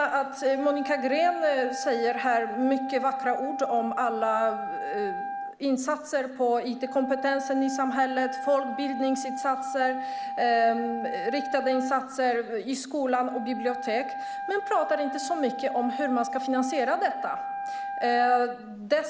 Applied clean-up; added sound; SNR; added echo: none; Wind instrument, woodwind instrument; 7 dB; none.